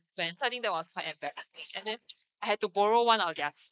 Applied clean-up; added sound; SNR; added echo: neural mask model Resemble Enhance denoiser.